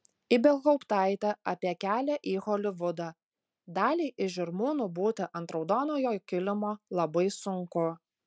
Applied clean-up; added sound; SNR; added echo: none; none; none; none.